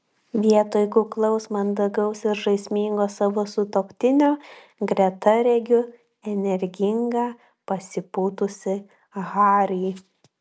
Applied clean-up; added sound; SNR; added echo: none; none; none; none.